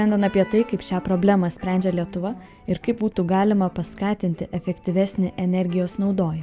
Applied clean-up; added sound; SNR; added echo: none; none; none; none.